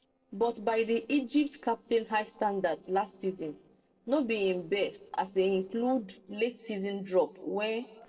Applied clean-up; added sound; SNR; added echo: neural separator model SepFormer DNS4.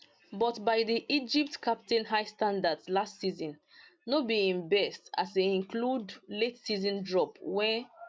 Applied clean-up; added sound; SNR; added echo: none; none; none; none.